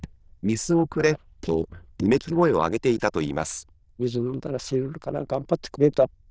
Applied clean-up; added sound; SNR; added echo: neural diffusion model UNIVERSE++.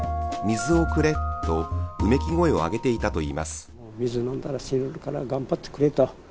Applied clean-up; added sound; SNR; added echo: none; none; none; none.